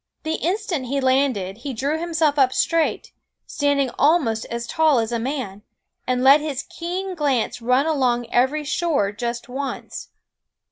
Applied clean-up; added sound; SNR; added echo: none; none; none; none.